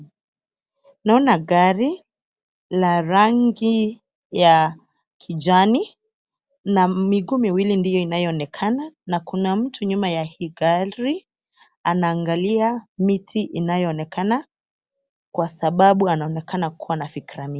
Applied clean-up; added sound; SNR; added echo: none; none; none; none.